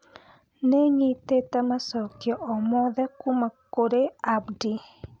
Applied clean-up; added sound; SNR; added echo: none; none; none; none.